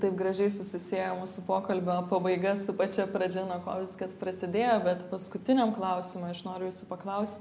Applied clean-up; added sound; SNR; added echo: none; none; none; none.